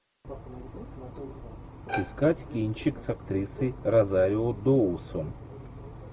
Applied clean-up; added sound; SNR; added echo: none; Bowed string instrument; 10 dB; none.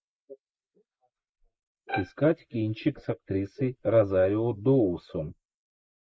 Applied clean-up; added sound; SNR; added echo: neural mask model Resemble Enhance denoiser.